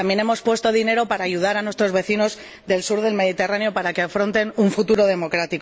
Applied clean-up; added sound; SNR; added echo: none; none; none; none.